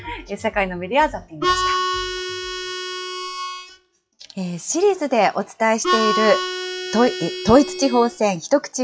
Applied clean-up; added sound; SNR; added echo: classical method WPE with log-MMSE.